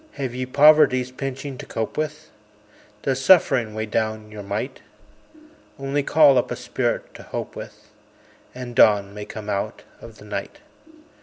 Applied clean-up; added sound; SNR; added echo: none; none; none; none.